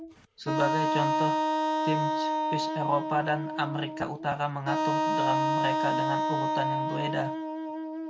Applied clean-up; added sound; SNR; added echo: none; Wind instrument, woodwind instrument; -4 dB; none.